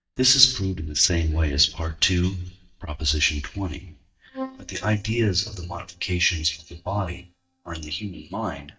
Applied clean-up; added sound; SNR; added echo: neural mask model DeepFilterNet 3.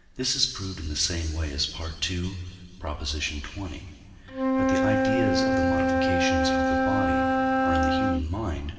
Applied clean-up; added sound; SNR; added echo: none; Wind instrument, woodwind instrument; -4 dB; reverberation time 2.2 s.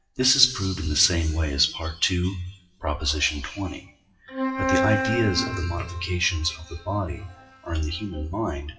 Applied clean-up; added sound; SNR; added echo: classical method WPE with log-MMSE.